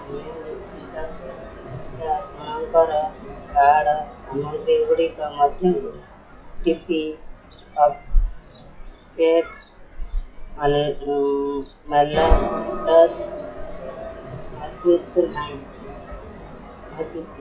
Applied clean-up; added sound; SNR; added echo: classical method WPE with log-MMSE.